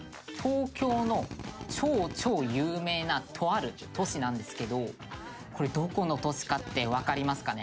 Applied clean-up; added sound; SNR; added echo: none; Drill; 11 dB; none.